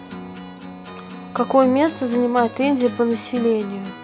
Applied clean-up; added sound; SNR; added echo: none; Acoustic guitar; 13 dB; none.